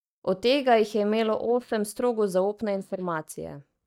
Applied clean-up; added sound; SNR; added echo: neural mask model DeepFilterNet 3.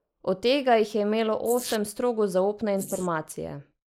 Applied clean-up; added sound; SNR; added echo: neural mask model Resemble Enhance denoiser.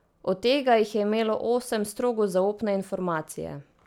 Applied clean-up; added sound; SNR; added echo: none; none; none; none.